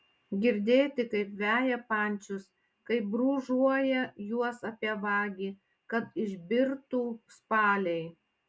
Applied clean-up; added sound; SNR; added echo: none; none; none; none.